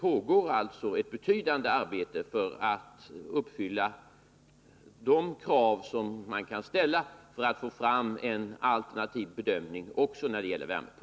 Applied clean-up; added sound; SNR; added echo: none; none; none; none.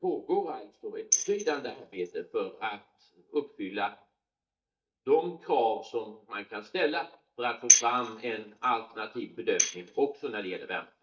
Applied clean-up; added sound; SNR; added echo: neural mask model DeepFilterNet 3.